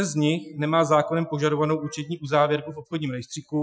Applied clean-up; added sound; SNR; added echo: classical method Wiener filter.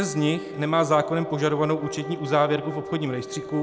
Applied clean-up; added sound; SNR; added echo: none; Wind instrument, woodwind instrument; 11 dB; none.